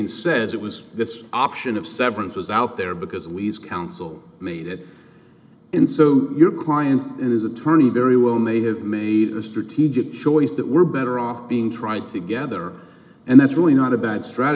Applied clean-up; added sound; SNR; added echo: none; none; none; none.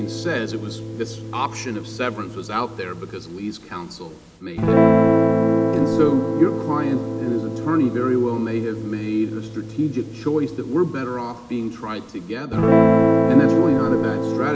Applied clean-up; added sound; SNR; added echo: none; Guitar; -2 dB; none.